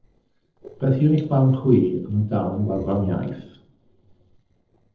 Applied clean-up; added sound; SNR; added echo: neural separator model SepFormer DNS4.